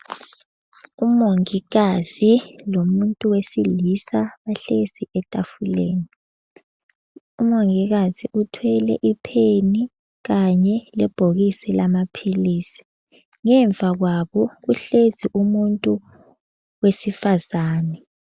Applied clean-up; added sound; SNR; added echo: none; none; none; none.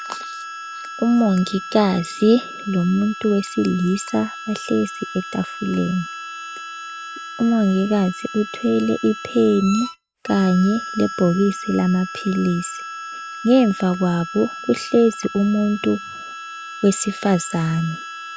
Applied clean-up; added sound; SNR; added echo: none; Harmonica; 12 dB; none.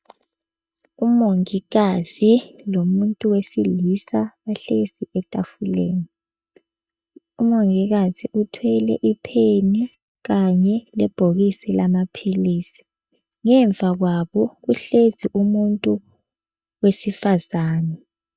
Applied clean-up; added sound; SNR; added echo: neural mask model DeepFilterNet 3.